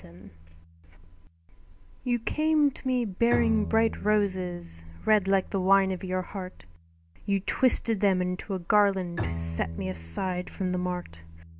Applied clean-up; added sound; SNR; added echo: none; Bowed string instrument; 12 dB; none.